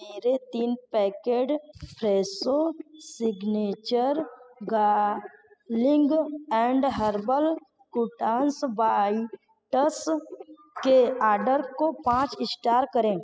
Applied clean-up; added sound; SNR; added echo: classical method spectral subtraction.